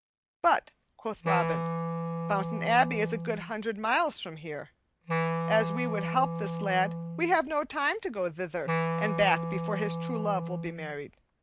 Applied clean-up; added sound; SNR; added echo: none; Wind instrument, woodwind instrument; 3 dB; none.